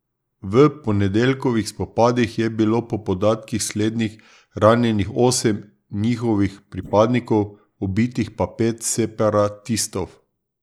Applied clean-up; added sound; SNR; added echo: neural mask model Resemble Enhance denoiser.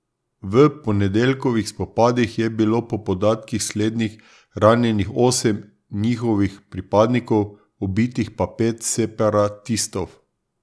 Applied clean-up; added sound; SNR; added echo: none; none; none; none.